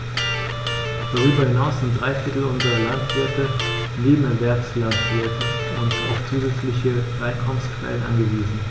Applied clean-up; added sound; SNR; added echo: none; Electric guitar; 7 dB; none.